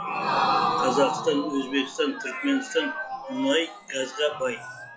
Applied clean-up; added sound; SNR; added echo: classical method log-MMSE.